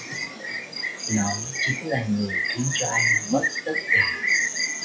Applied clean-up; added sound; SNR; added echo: classical method WPE with log-MMSE.